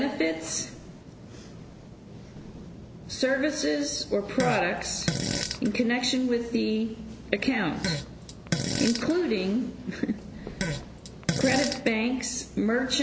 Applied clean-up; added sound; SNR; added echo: none; Fart; 4 dB; none.